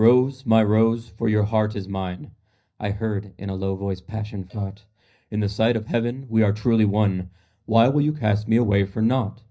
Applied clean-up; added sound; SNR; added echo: neural mask model DeepFilterNet 3.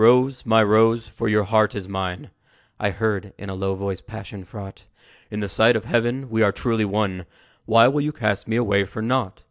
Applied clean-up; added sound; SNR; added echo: none; none; none; none.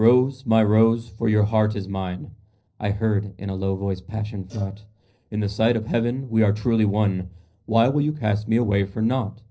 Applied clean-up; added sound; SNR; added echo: neural separator model SepFormer DNS4.